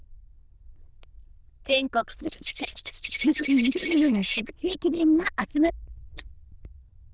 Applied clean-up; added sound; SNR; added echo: neural diffusion model UNIVERSE++.